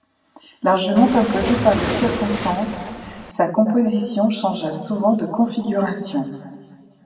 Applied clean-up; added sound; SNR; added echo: none; Waves, surf; 7 dB; reverberation time 1.7 s.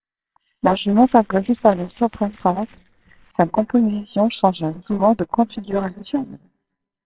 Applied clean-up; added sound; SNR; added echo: neural separator model SepFormer WHAMR!.